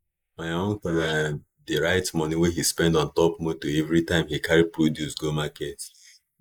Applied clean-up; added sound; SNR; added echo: neural mask model Resemble Enhance denoiser.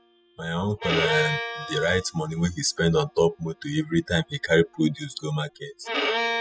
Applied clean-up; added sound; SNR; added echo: classical method spectral subtraction.